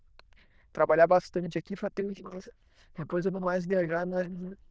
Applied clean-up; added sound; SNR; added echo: neural diffusion model UNIVERSE++.